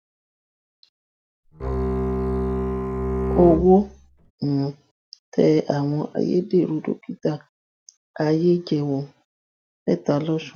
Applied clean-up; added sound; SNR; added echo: none; Bowed string instrument; 2 dB; none.